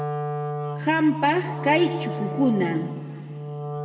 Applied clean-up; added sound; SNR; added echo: none; Wind instrument, woodwind instrument; 5 dB; reverberation time 1.8 s.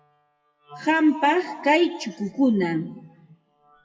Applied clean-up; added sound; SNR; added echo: classical method WPE with log-MMSE.